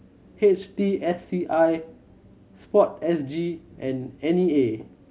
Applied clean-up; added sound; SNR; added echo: none; none; none; none.